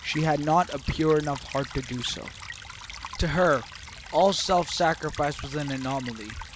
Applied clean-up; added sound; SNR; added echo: none; Stream / Trickle, dribble; 14 dB; none.